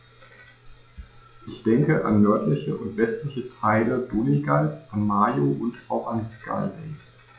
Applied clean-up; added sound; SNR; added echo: classical method log-MMSE.